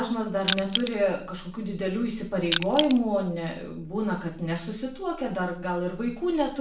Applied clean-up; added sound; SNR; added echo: none; Crushing; -1 dB; reverberation time 0.4 s.